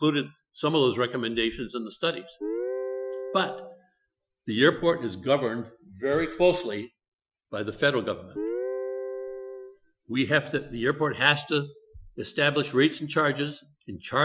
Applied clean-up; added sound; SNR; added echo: classical method Wiener filter.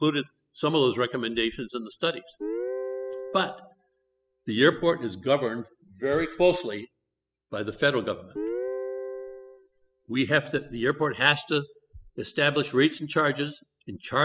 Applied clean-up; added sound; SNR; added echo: classical method spectral subtraction.